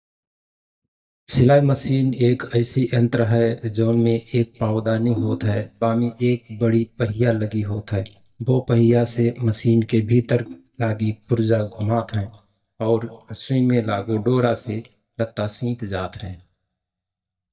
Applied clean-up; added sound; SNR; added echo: neural mask model DeepFilterNet 3.